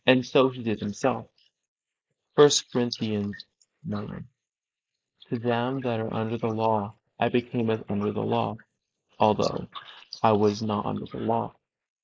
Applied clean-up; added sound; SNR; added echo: neural mask model Resemble Enhance denoiser.